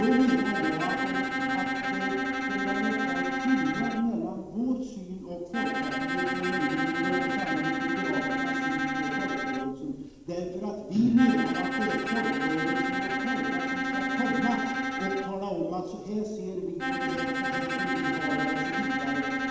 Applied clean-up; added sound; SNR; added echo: none; Bowed string instrument; 0 dB; reverberation time 1.1 s.